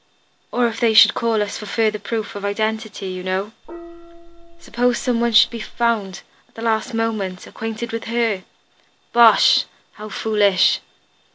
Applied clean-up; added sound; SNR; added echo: none; Gong; 16 dB; none.